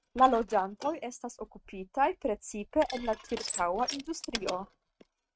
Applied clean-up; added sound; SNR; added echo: neural mask model RNNoise.